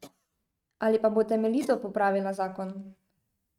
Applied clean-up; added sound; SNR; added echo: neural mask model RNNoise.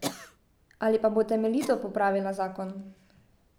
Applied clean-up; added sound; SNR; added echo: none; Cough; 15 dB; none.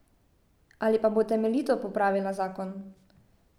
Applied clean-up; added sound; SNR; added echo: none; none; none; none.